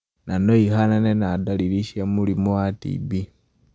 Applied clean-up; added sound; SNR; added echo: none; none; none; none.